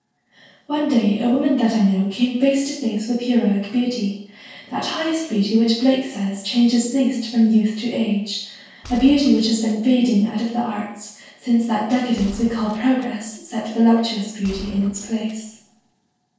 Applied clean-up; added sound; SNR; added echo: neural separator model SepFormer DNS4.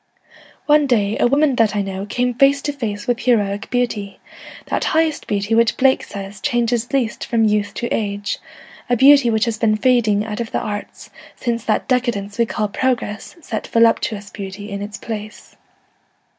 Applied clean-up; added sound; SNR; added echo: none; none; none; none.